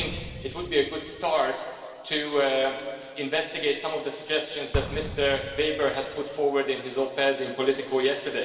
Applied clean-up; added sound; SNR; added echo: none; Explosion; 14 dB; reverberation time 2.3 s.